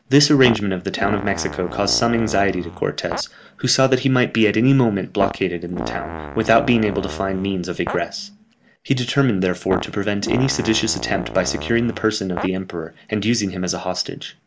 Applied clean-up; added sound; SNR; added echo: none; Fart; 10 dB; none.